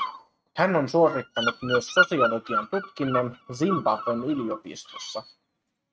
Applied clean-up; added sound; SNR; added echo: neural mask model RNNoise.